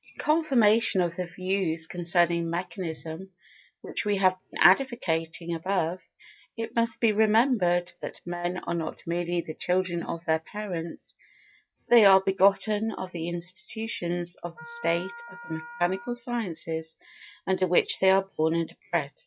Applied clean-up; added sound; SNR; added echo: classical method log-MMSE.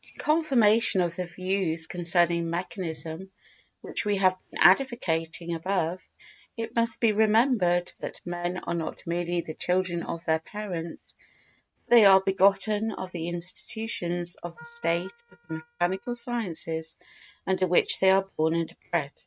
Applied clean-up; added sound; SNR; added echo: neural mask model RNNoise.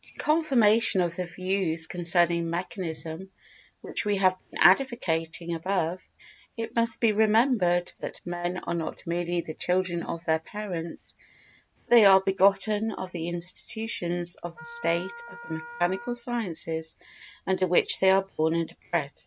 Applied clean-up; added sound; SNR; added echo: none; Wind instrument, woodwind instrument; 14 dB; none.